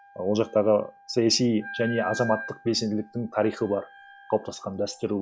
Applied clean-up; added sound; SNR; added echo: classical method log-MMSE.